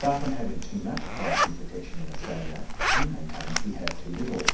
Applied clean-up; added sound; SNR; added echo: none; Zipper (clothing); -5 dB; reverberation time 0.6 s.